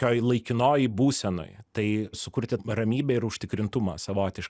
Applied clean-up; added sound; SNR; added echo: none; none; none; none.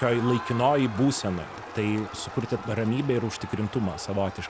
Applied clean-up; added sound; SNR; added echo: none; Crowd; 12 dB; none.